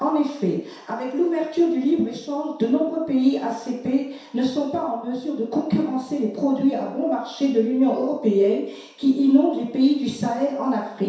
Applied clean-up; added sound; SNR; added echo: none; none; none; reverberation time 0.7 s.